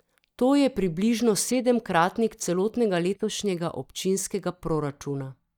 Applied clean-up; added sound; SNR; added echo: neural mask model DeepFilterNet 3.